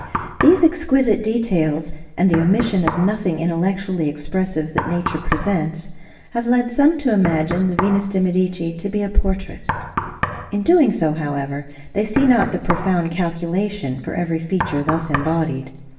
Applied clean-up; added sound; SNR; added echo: none; Knock; 10 dB; reverberation time 0.8 s.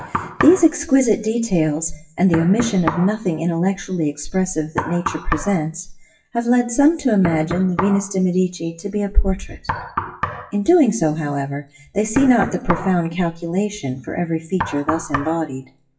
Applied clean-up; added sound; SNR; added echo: classical method WPE with log-MMSE.